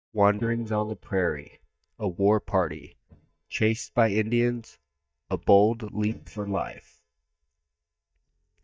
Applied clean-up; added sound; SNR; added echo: neural mask model DeepFilterNet 3.